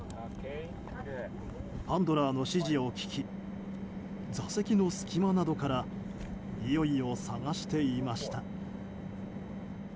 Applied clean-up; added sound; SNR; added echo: none; none; none; none.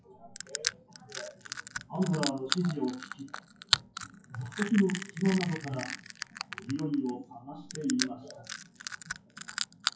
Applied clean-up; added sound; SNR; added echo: classical method WPE with log-MMSE.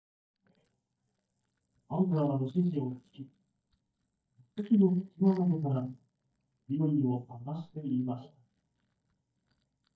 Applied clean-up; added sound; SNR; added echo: neural mask model DeepFilterNet 3.